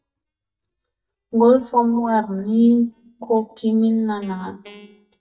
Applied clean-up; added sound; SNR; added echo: neural mask model DeepFilterNet 3.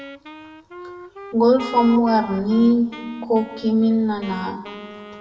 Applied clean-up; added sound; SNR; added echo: none; Wind instrument, woodwind instrument; 17 dB; reverberation time 1.4 s.